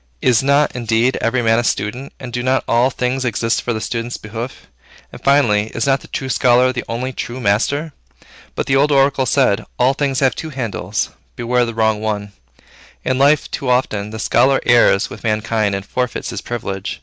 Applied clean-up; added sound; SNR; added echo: none; none; none; none.